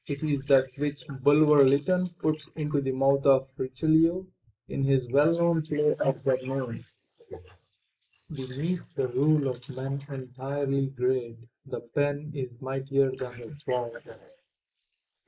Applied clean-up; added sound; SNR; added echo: neural mask model Resemble Enhance denoiser.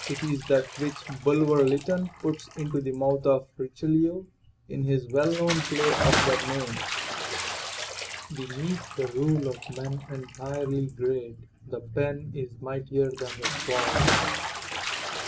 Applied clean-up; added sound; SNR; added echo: none; Bathtub (filling or washing) / Splash, splatter; 5 dB; none.